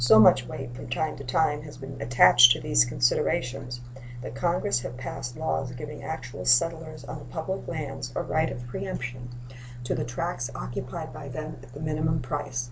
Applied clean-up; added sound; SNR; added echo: none; none; none; none.